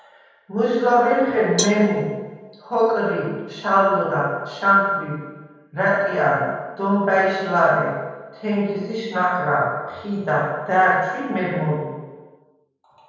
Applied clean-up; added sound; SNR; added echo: none; Cowbell; 11 dB; reverberation time 1.2 s.